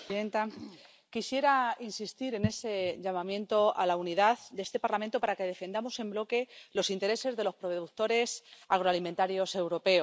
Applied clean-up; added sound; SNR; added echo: none; none; none; none.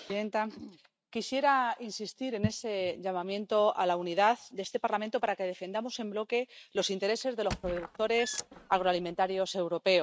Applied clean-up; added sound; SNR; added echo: neural mask model RNNoise.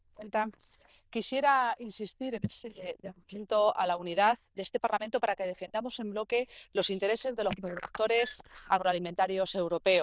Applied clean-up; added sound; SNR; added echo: neural diffusion model UNIVERSE++.